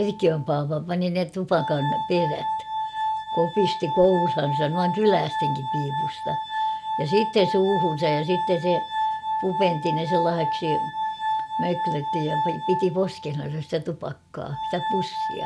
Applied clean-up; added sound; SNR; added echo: none; Glass; 3 dB; none.